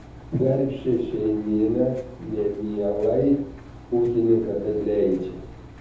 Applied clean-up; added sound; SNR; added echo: none; Engine; 18 dB; reverberation time 0.7 s.